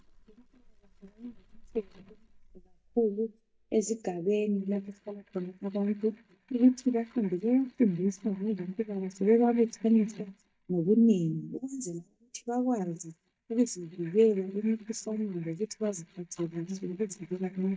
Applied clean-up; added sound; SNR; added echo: neural mask model DeepFilterNet 3.